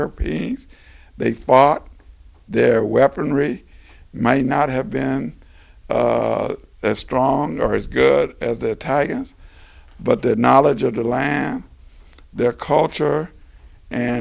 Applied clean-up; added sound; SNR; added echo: none; none; none; none.